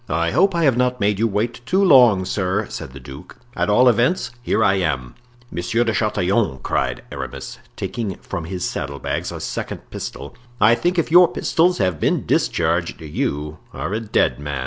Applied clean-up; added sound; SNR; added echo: none; none; none; none.